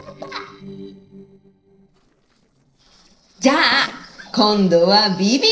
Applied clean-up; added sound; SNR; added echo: neural separator model SepFormer DNS4.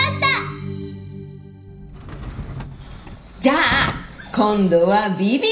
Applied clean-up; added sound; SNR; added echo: none; Drawer open or close; 13 dB; reverberation time 0.5 s.